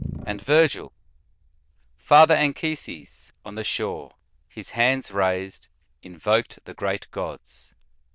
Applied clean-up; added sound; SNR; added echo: neural diffusion model UNIVERSE++.